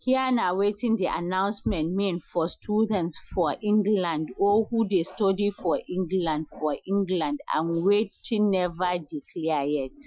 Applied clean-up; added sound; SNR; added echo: classical method Wiener filter.